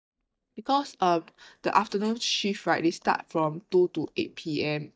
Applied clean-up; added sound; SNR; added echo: neural mask model DeepFilterNet 3.